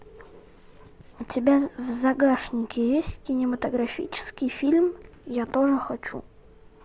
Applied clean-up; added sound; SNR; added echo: none; none; none; none.